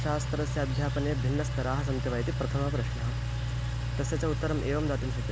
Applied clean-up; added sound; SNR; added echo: none; Engine; -2 dB; none.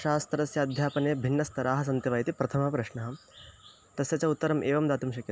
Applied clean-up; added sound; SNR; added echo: none; none; none; none.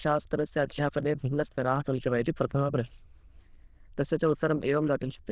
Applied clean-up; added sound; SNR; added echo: neural diffusion model UNIVERSE++.